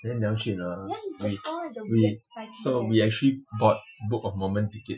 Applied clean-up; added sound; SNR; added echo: classical method Wiener filter.